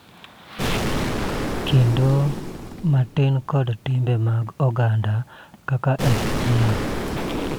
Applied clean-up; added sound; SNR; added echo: none; Explosion; 6 dB; none.